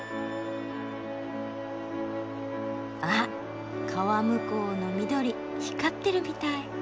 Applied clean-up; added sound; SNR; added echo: none; none; none; none.